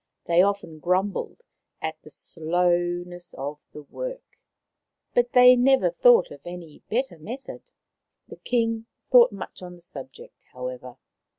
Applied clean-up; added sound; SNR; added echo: none; none; none; none.